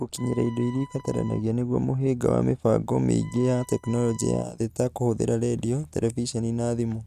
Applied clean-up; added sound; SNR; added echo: neural mask model RNNoise.